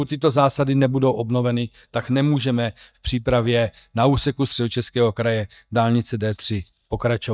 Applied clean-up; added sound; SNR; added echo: neural mask model DeepFilterNet 3.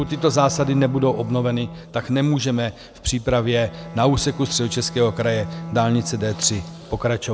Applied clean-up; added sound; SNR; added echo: none; Bowed string instrument; 14 dB; none.